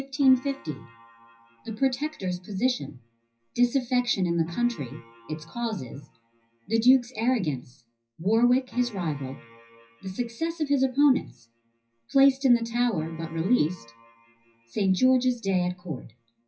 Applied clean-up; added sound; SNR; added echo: classical method WPE with log-MMSE.